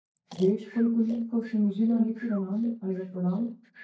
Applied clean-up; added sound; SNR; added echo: neural mask model DeepFilterNet 3.